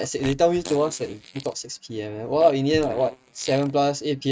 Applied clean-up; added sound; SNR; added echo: neural mask model RNNoise.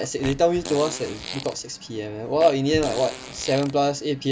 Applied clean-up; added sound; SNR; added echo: none; Fart; 14 dB; none.